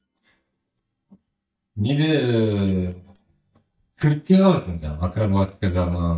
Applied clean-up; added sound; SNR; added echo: neural mask model DeepFilterNet 3.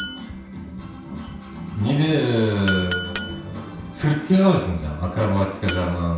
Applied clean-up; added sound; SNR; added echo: none; Chink, clink; 13 dB; reverberation time 0.7 s.